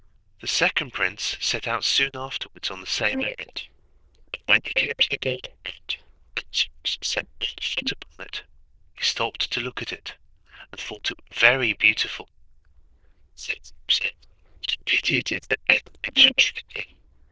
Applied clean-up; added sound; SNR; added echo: neural diffusion model UNIVERSE++.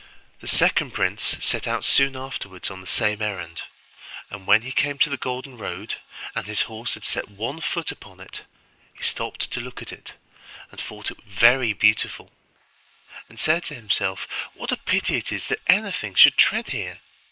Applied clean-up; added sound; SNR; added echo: neural mask model Resemble Enhance denoiser.